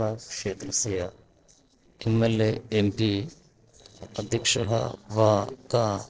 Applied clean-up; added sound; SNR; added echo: neural separator model SepFormer DNS4.